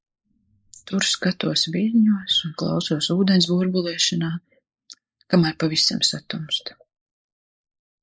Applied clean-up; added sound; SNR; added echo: neural mask model Resemble Enhance denoiser.